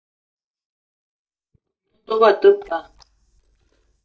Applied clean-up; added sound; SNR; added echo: neural mask model DeepFilterNet 3.